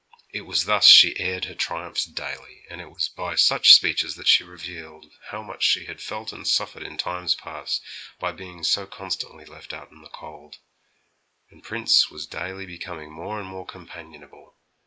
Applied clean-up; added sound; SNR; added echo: neural mask model Resemble Enhance denoiser.